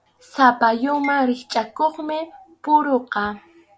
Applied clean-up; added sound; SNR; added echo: none; Marimba, xylophone; 20 dB; none.